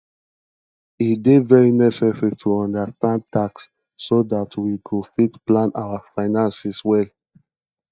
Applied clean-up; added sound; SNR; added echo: neural mask model DeepFilterNet 3.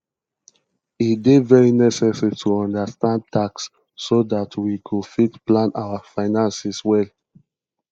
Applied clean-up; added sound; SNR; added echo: neural mask model Resemble Enhance denoiser.